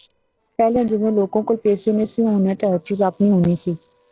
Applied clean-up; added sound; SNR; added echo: neural separator model SepFormer DNS4.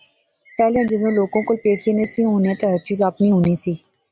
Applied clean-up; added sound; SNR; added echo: none; none; none; none.